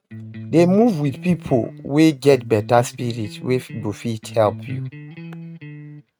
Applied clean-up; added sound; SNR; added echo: neural mask model RNNoise.